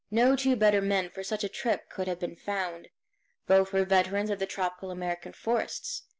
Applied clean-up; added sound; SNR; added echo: none; none; none; none.